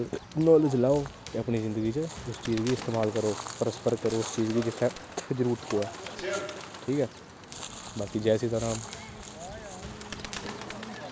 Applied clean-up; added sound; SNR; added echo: none; Run + Bird; 13 dB; none.